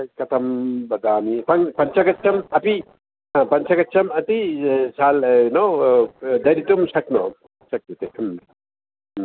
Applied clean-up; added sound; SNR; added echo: none; none; none; none.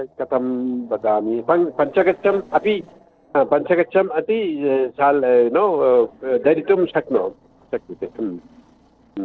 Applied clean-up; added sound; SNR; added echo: neural separator model SepFormer DNS4.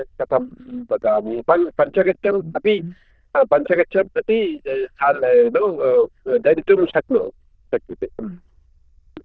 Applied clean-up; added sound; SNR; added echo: neural diffusion model UNIVERSE++.